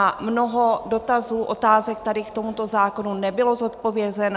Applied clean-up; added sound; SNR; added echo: none; none; none; none.